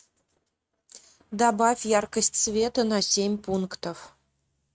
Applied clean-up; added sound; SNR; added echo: neural mask model RNNoise.